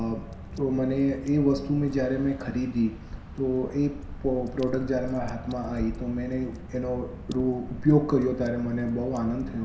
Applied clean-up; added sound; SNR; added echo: none; Drip / Water; 11 dB; reverberation time 0.7 s.